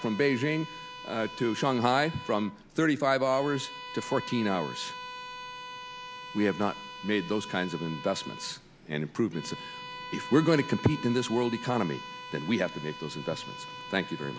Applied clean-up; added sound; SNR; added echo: none; Bowed string instrument; 12 dB; none.